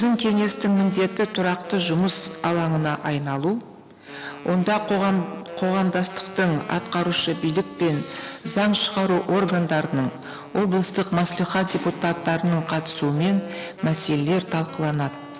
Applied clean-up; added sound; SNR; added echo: none; Wind instrument, woodwind instrument; 16 dB; none.